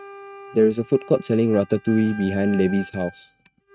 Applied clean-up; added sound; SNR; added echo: neural mask model RNNoise.